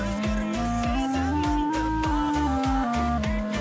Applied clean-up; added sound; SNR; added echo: none; Wind instrument, woodwind instrument; -3 dB; none.